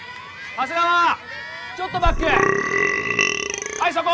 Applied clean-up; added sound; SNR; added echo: none; Burping, eructation; -2 dB; none.